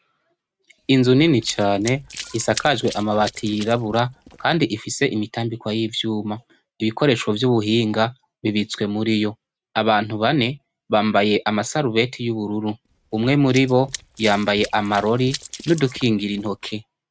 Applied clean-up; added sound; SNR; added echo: neural mask model RNNoise.